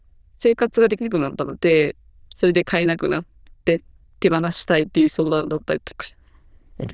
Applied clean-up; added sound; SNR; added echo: neural diffusion model UNIVERSE++.